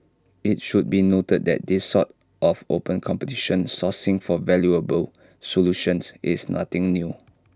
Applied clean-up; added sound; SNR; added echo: none; none; none; none.